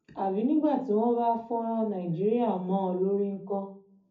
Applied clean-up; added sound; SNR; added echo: none; none; none; reverberation time 0.4 s.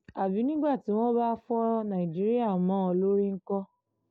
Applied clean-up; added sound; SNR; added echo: none; none; none; none.